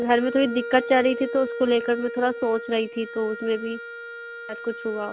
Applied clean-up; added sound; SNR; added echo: none; Wind instrument, woodwind instrument; 10 dB; none.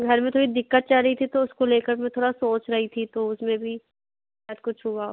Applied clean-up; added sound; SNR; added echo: none; none; none; none.